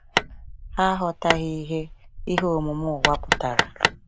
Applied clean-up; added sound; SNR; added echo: none; Hammer; 1 dB; none.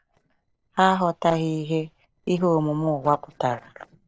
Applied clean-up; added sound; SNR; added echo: neural separator model SepFormer DNS4.